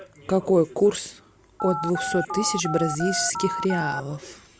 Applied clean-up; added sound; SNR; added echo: none; Telephone; 5 dB; none.